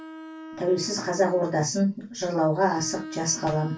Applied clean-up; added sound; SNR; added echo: none; Bowed string instrument; 16 dB; reverberation time 0.1 s.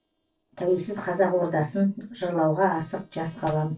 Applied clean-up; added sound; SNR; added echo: neural separator model SepFormer DNS4.